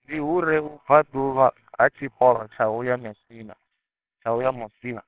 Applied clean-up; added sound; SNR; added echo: neural separator model SepFormer WHAMR!.